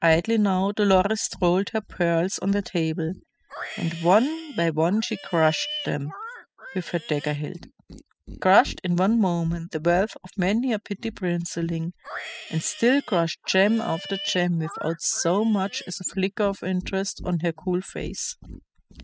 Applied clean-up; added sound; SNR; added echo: classical method spectral subtraction.